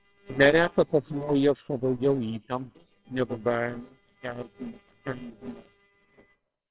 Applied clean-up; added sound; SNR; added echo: neural separator model SepFormer WHAMR!.